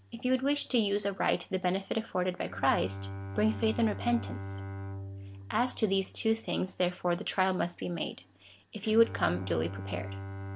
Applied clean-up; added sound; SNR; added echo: none; Bowed string instrument; 11 dB; none.